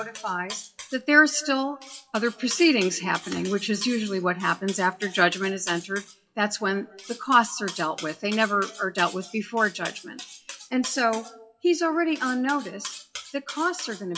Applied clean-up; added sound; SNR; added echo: classical method WPE with log-MMSE.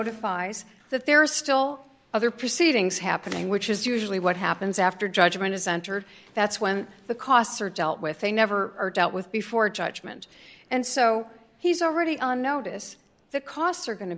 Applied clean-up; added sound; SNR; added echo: none; none; none; none.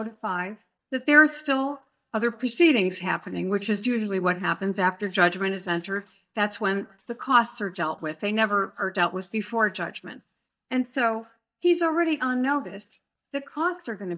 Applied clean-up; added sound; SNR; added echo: neural mask model DeepFilterNet 3.